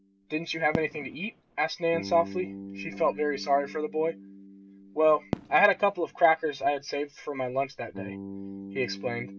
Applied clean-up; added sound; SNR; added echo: none; Bass guitar + Fireworks; 13 dB; none.